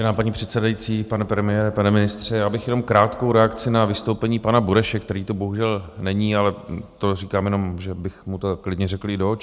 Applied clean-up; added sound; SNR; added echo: none; none; none; none.